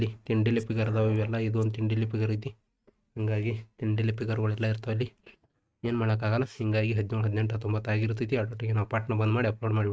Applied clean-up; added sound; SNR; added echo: neural mask model RNNoise.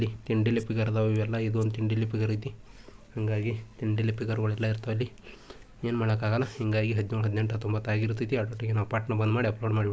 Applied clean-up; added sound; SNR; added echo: none; none; none; none.